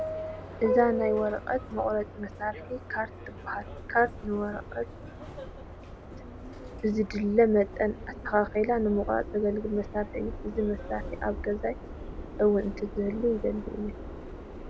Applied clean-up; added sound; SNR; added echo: none; Subway, metro, underground; 8 dB; none.